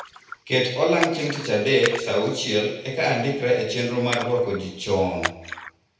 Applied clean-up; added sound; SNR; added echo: none; Splash, splatter; 12 dB; reverberation time 0.8 s.